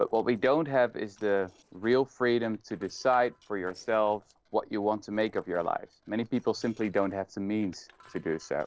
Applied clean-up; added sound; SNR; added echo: neural separator model SepFormer DNS4.